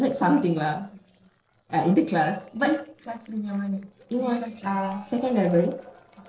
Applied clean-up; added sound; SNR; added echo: neural separator model SepFormer DNS4.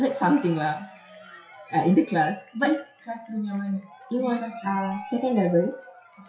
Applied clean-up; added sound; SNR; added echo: classical method WPE with log-MMSE.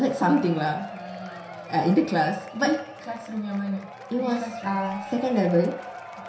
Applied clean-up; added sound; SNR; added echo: none; Applause / Crowd / Cheering; 14 dB; reverberation time 0.6 s.